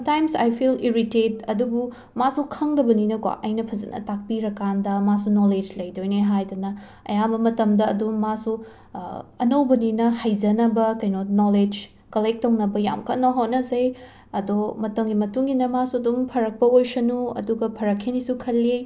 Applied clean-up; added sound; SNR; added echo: none; none; none; none.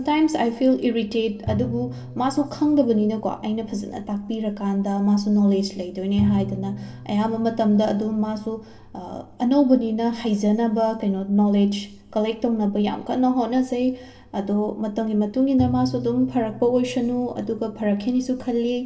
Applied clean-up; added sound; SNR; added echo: none; Bowed string instrument; 13 dB; reverberation time 0.8 s.